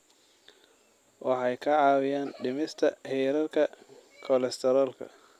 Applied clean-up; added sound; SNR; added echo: none; none; none; none.